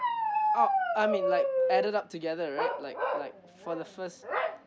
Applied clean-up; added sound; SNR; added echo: none; Bark; -4 dB; none.